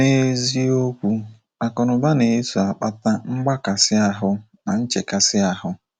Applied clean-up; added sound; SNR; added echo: none; none; none; none.